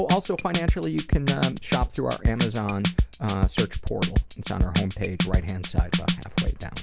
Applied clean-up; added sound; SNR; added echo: none; Drum kit; -3 dB; none.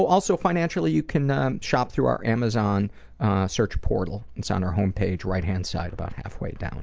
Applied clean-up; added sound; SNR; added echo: none; none; none; none.